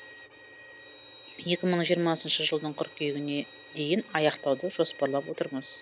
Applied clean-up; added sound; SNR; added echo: none; Bowed string instrument; 19 dB; none.